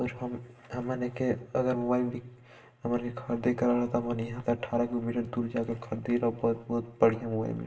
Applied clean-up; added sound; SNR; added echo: none; none; none; reverberation time 0.7 s.